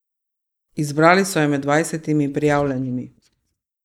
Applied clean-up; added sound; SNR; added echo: neural mask model DeepFilterNet 3.